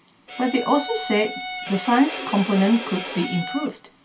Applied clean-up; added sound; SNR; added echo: none; Bowed string instrument; 9 dB; reverberation time 0.2 s.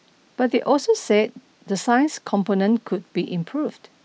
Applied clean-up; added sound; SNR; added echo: none; none; none; none.